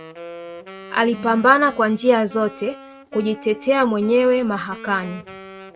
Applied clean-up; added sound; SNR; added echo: none; Wind instrument, woodwind instrument; 18 dB; none.